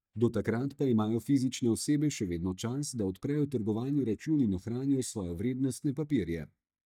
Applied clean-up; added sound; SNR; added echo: neural mask model DeepFilterNet 3.